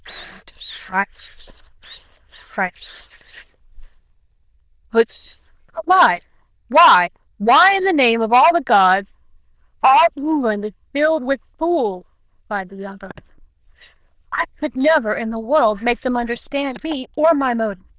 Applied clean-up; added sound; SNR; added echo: neural diffusion model UNIVERSE++.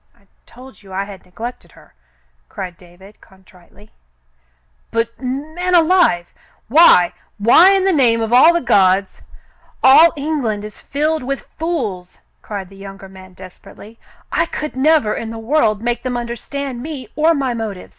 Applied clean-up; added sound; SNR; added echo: none; none; none; none.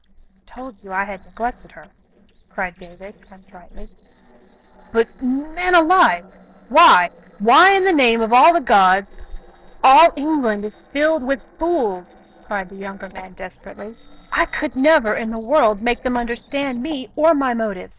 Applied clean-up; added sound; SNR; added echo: neural separator model SepFormer DNS4.